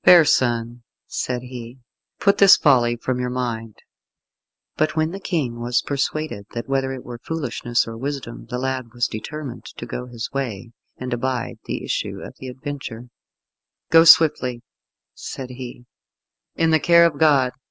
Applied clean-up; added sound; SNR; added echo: none; none; none; none.